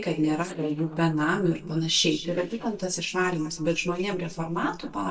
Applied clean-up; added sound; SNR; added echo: neural mask model DeepFilterNet 3.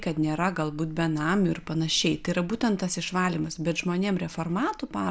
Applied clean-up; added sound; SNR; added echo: none; none; none; none.